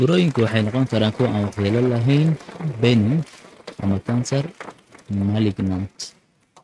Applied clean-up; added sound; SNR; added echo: neural mask model RNNoise.